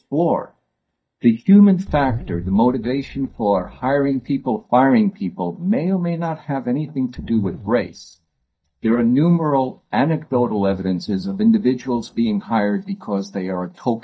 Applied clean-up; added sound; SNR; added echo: neural mask model DeepFilterNet 3.